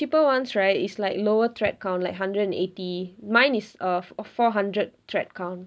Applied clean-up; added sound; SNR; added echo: none; none; none; none.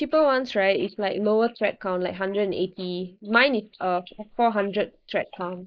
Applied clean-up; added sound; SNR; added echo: neural mask model Resemble Enhance denoiser.